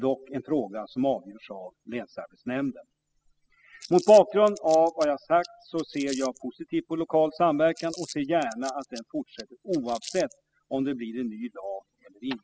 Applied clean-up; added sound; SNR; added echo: classical method spectral subtraction.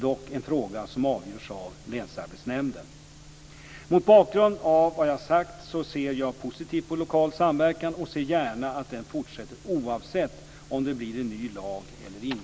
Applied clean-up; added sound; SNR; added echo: none; none; none; none.